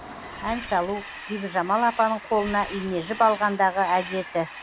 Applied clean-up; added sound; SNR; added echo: none; Train + Coin (dropping); 13 dB; none.